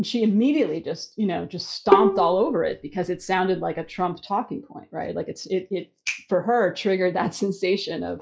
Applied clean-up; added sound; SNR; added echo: classical method log-MMSE.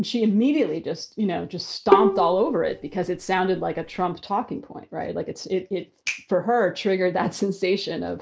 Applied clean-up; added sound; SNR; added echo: none; Bowed string instrument; 1 dB; none.